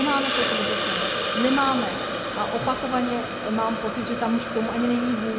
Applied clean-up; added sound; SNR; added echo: none; Hiss; 2 dB; none.